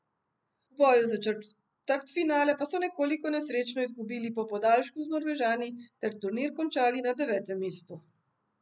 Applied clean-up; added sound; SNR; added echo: none; none; none; none.